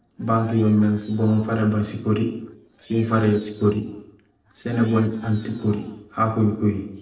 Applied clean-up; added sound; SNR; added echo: neural separator model SepFormer DNS4.